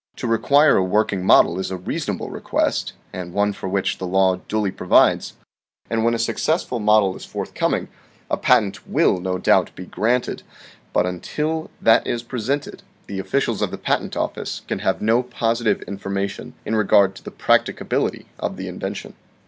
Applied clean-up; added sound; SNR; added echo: none; none; none; none.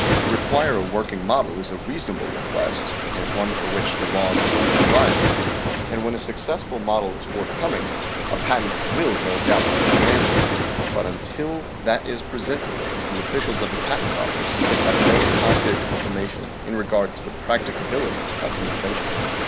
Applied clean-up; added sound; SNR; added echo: none; Waves, surf; -3 dB; none.